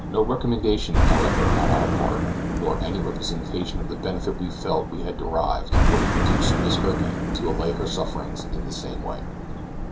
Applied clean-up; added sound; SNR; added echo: none; Car passing by; -4 dB; none.